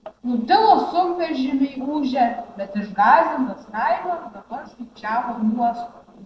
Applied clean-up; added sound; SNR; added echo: neural separator model SepFormer DNS4.